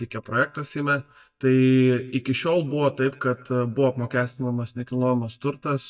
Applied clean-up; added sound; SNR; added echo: neural mask model DeepFilterNet 3.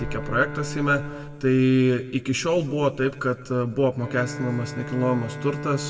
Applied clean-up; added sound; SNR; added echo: none; Bowed string instrument; 13 dB; reverberation time 1.5 s.